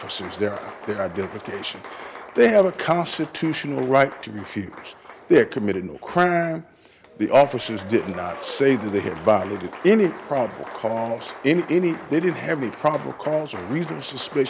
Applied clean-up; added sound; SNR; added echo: none; Applause; 16 dB; none.